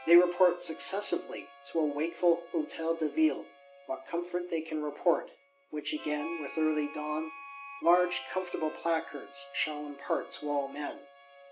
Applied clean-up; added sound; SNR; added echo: none; Harmonica; 17 dB; none.